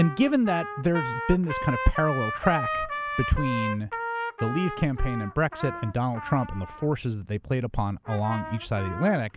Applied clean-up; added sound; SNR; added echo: none; Trumpet; 8 dB; none.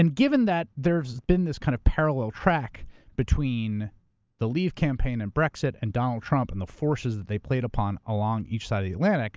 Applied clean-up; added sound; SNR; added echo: none; none; none; none.